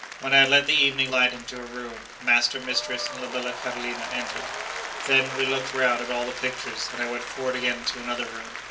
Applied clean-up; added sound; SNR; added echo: none; Applause; 9 dB; reverberation time 0.3 s.